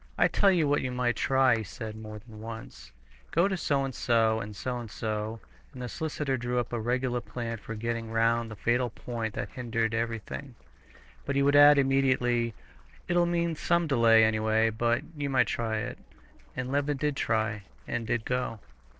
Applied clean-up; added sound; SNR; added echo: neural separator model SepFormer DNS4.